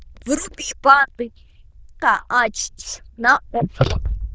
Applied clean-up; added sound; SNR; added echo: neural diffusion model UNIVERSE++.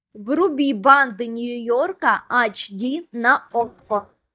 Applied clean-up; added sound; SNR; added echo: neural mask model DeepFilterNet 3.